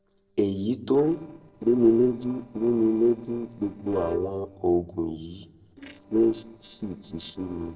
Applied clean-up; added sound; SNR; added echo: neural separator model SepFormer DNS4.